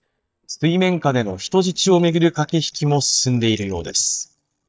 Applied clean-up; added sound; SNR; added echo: neural mask model DeepFilterNet 3.